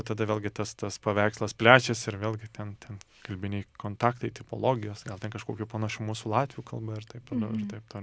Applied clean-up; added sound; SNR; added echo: none; none; none; none.